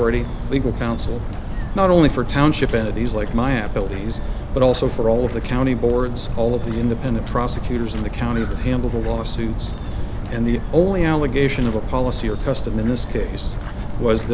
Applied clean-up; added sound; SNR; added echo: none; Walk, footsteps; 3 dB; none.